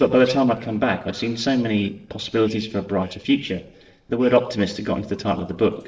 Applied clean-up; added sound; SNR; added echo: neural separator model SepFormer DNS4.